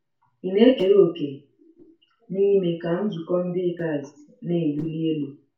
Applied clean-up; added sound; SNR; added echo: none; none; none; reverberation time 0.3 s.